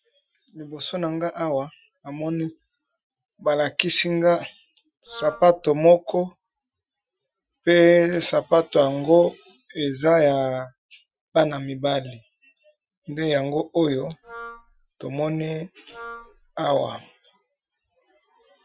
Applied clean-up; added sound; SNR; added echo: classical method Wiener filter.